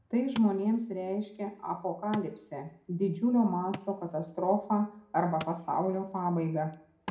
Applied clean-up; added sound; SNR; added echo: none; Wood; 19 dB; reverberation time 0.4 s.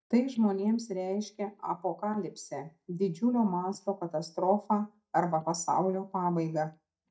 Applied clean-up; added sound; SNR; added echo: neural mask model DeepFilterNet 3.